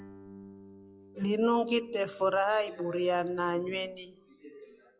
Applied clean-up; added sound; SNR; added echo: classical method log-MMSE.